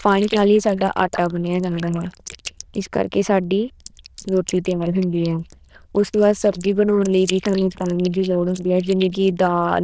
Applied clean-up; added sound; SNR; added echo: neural diffusion model UNIVERSE++.